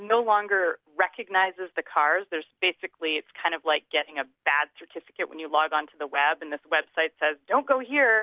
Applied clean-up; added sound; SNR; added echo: none; none; none; none.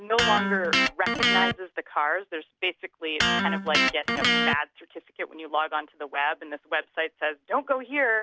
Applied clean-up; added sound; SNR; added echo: none; Electric guitar; -2 dB; none.